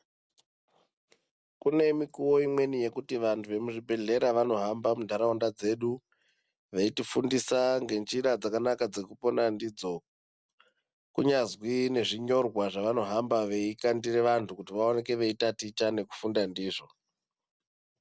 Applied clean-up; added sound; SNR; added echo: none; none; none; none.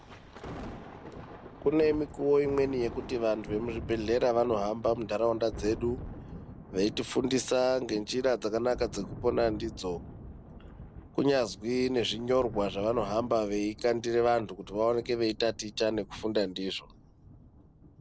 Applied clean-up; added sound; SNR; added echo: none; Thunder; 14 dB; none.